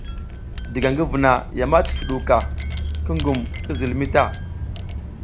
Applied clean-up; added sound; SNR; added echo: none; Wind chime; 4 dB; none.